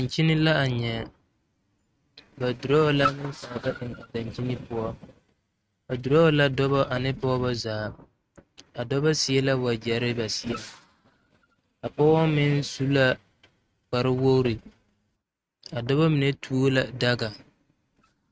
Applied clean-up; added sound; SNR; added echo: neural mask model RNNoise.